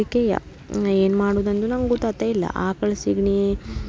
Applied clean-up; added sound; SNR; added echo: none; none; none; none.